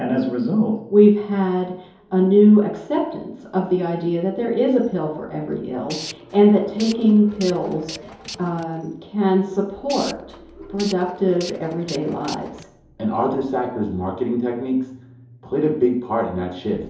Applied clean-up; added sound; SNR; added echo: none; Tools; 17 dB; reverberation time 2.8 s.